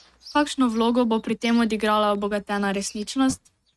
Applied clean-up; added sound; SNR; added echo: neural mask model RNNoise.